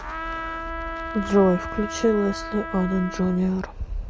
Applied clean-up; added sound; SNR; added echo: none; Trumpet; 9 dB; none.